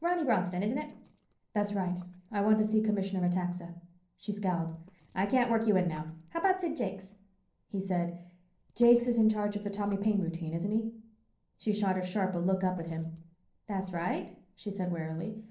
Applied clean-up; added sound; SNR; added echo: neural separator model SepFormer DNS4.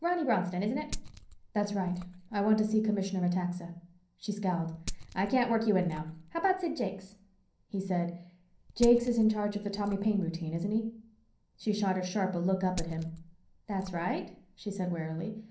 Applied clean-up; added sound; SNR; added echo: none; Glass; 15 dB; reverberation time 0.6 s.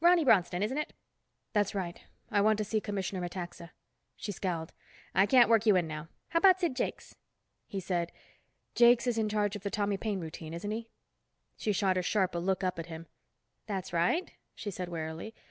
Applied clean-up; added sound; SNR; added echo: none; none; none; none.